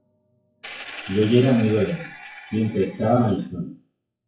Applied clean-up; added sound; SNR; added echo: classical method WPE with log-MMSE.